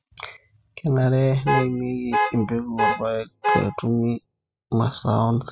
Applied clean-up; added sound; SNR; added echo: classical method spectral subtraction.